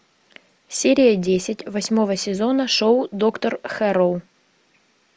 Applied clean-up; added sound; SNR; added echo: none; none; none; none.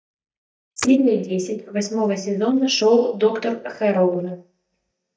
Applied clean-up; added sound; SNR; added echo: neural mask model DeepFilterNet 3.